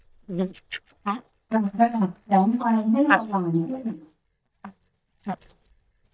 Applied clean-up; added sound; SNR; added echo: neural mask model DeepFilterNet 3.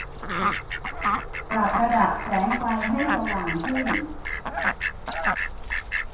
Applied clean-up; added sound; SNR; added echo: none; Fowl; 0 dB; reverberation time 0.7 s.